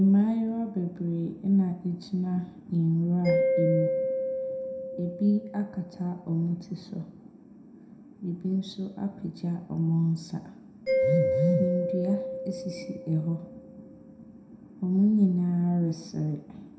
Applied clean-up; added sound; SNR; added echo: none; Mallet percussion; 5 dB; reverberation time 0.6 s.